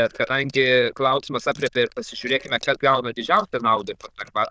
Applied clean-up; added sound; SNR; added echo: neural diffusion model UNIVERSE++.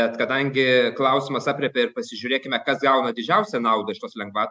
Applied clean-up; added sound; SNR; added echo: none; none; none; none.